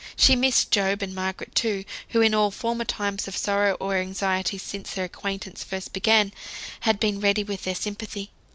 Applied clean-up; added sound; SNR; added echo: none; none; none; none.